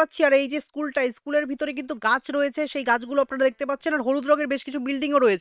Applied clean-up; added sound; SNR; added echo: neural separator model SepFormer WHAM!.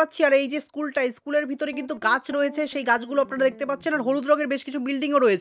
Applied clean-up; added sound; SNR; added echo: none; Guitar; 20 dB; none.